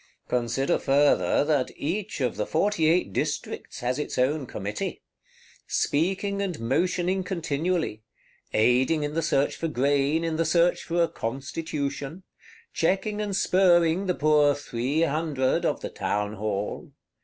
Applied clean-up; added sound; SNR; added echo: none; none; none; none.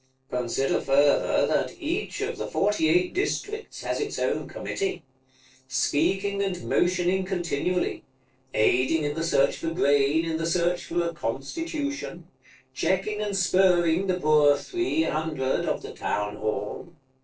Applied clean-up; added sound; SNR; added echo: neural separator model SepFormer DNS4.